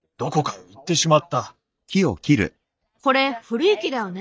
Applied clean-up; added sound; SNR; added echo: neural mask model DeepFilterNet 3.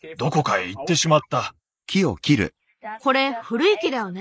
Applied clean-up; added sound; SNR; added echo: neural mask model Resemble Enhance denoiser.